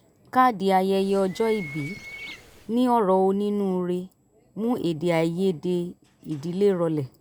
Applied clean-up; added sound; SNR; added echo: none; Bird; 17 dB; none.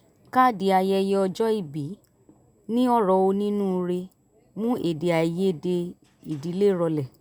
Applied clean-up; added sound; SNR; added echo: none; none; none; none.